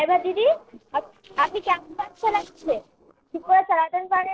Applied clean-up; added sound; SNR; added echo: neural separator model SepFormer DNS4.